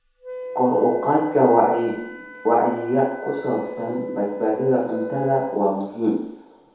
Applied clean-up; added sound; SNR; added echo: none; Wind instrument, woodwind instrument; 13 dB; reverberation time 1.9 s.